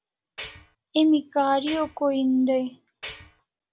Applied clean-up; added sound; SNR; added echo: none; Tools; 14 dB; none.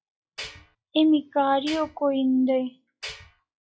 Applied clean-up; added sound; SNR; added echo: classical method log-MMSE.